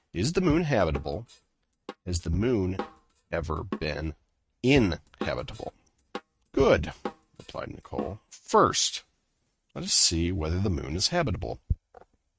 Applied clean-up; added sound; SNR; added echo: neural mask model RNNoise.